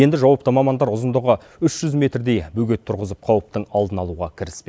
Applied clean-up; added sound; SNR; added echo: none; none; none; none.